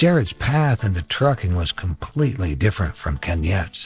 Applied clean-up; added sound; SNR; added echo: neural separator model SepFormer DNS4.